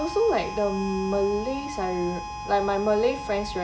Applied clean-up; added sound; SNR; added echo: none; Harmonica; 10 dB; none.